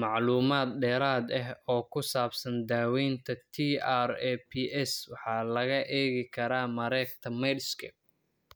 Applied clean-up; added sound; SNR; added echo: none; none; none; none.